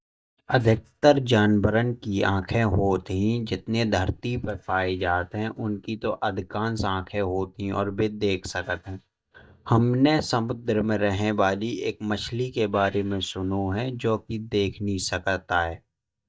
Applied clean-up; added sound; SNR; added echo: neural mask model DeepFilterNet 3.